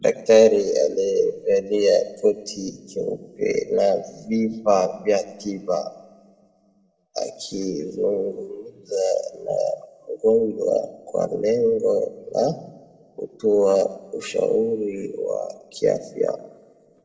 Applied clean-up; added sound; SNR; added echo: none; none; none; reverberation time 1.2 s.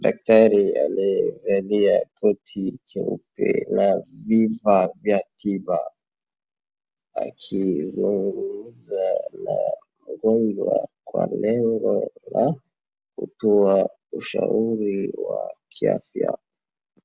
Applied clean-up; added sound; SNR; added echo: none; none; none; none.